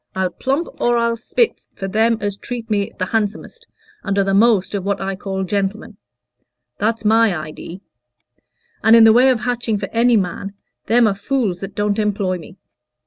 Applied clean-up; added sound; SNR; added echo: none; none; none; none.